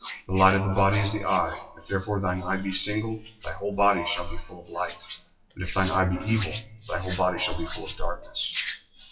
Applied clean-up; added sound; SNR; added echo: classical method WPE with log-MMSE.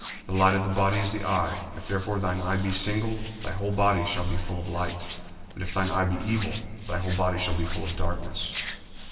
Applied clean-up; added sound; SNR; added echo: none; Hands; 16 dB; reverberation time 2.3 s.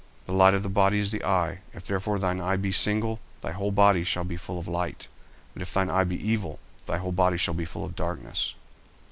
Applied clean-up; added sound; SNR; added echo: none; none; none; none.